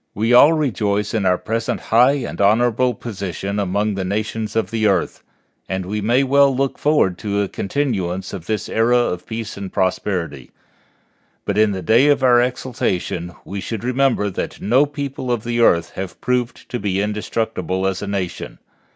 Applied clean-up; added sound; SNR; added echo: none; none; none; none.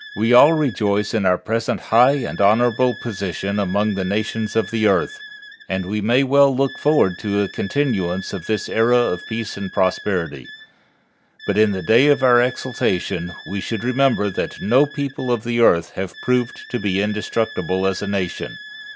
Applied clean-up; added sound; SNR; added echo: none; Wind instrument, woodwind instrument; 18 dB; none.